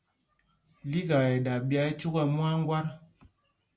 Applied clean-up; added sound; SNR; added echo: none; none; none; none.